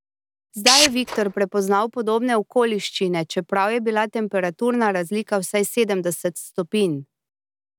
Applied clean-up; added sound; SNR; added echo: none; Tools; -3 dB; none.